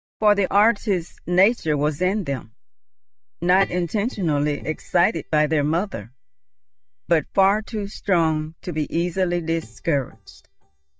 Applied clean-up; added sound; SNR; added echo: neural mask model DeepFilterNet 3.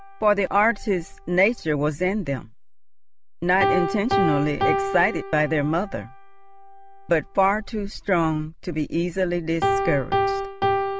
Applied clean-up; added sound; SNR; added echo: none; Piano; 5 dB; none.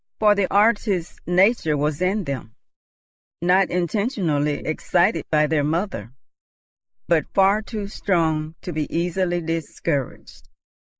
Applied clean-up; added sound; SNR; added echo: neural mask model Resemble Enhance denoiser.